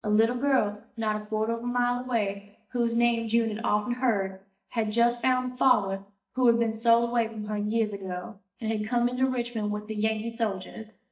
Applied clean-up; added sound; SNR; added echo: neural mask model DeepFilterNet 3.